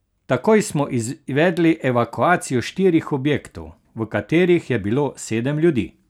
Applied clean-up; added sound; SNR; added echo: none; none; none; none.